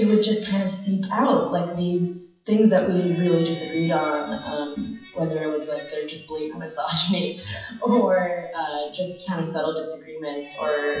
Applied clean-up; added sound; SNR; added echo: classical method WPE with log-MMSE.